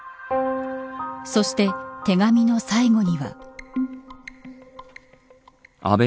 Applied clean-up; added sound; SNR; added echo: none; none; none; none.